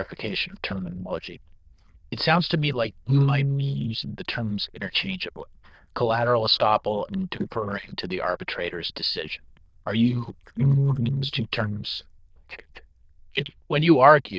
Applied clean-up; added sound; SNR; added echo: neural diffusion model UNIVERSE++.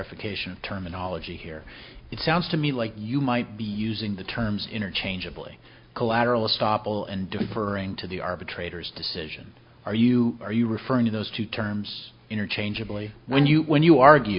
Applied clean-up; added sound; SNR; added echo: none; none; none; none.